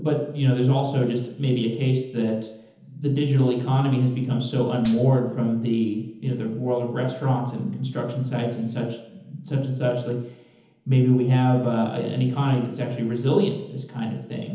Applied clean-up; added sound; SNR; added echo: none; Gunshot, gunfire; 18 dB; reverberation time 1.3 s.